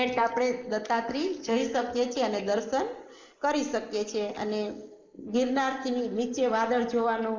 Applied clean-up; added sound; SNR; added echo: neural mask model Resemble Enhance denoiser.